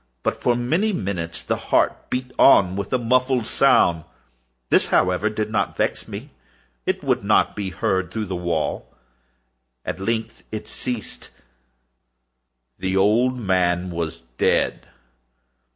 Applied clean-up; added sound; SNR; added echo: none; none; none; none.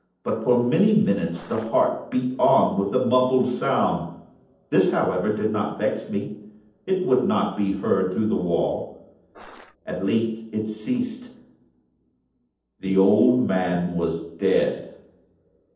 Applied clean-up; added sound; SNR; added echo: neural separator model SepFormer DNS4.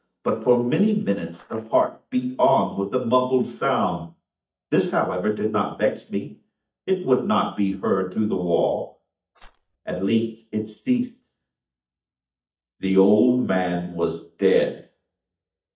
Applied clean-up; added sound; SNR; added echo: neural mask model DeepFilterNet 3.